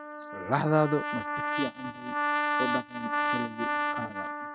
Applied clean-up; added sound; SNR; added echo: neural mask model RNNoise.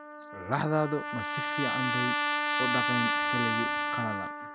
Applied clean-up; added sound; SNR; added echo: none; Trumpet; -3 dB; none.